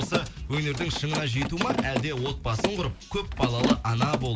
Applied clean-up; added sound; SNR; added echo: none; Mechanisms; 2 dB; none.